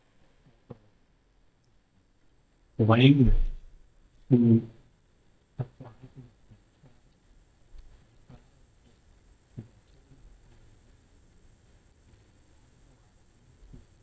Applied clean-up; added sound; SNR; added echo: neural mask model DeepFilterNet 3.